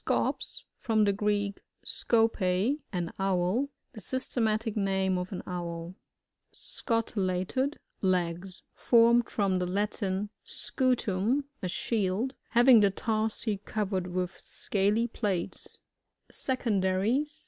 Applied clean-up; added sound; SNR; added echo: none; none; none; none.